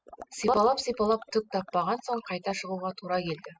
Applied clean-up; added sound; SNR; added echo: classical method spectral subtraction.